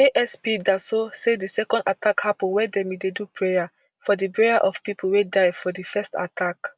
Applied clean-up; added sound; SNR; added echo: none; none; none; none.